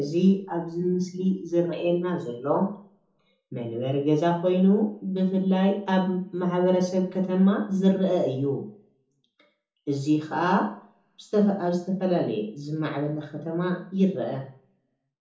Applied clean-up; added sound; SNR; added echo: none; none; none; reverberation time 1.0 s.